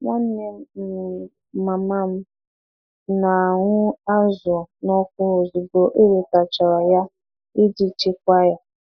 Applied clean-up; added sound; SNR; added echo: neural mask model Resemble Enhance denoiser.